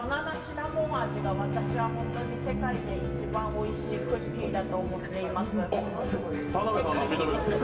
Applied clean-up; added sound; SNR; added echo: none; Bowed string instrument; 6 dB; reverberation time 2.6 s.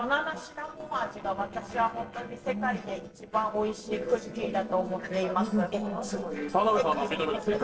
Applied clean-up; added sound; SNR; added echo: neural separator model SepFormer DNS4.